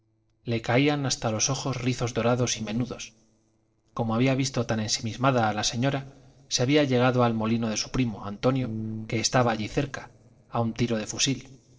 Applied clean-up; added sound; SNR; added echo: neural separator model SepFormer DNS4.